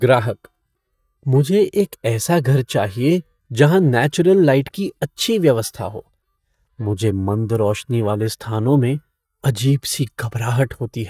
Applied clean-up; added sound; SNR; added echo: neural mask model DeepFilterNet 3.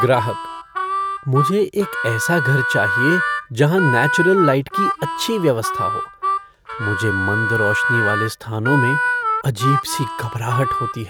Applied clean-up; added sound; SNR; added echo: none; Harmonica; 1 dB; none.